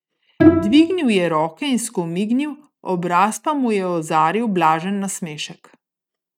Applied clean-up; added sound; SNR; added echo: neural mask model RNNoise.